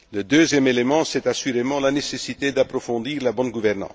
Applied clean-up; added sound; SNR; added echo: none; none; none; none.